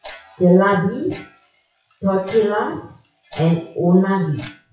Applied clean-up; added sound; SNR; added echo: classical method WPE with log-MMSE.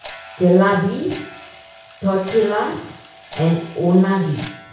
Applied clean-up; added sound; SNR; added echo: none; Clock; 19 dB; reverberation time 0.6 s.